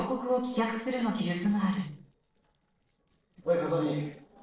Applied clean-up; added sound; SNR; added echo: neural separator model SepFormer DNS4.